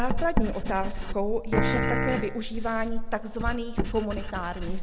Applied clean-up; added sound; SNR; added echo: none; Piano + Writing; -3 dB; none.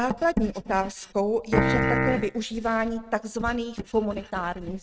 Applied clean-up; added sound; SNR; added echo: neural mask model RNNoise.